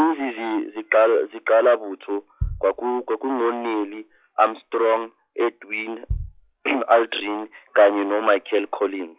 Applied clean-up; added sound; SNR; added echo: classical method log-MMSE.